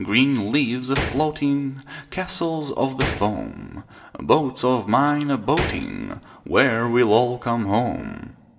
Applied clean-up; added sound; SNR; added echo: none; Gunshot, gunfire; 11 dB; reverberation time 1.0 s.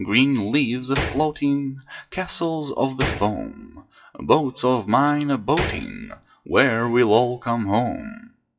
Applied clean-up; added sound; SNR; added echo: classical method WPE with log-MMSE.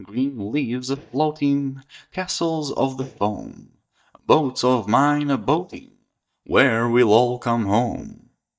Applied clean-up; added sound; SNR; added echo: neural mask model DeepFilterNet 3.